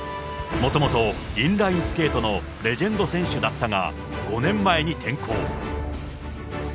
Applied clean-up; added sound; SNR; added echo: none; none; none; none.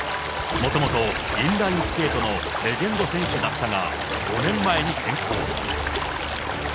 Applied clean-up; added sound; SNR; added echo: none; Stream; 2 dB; none.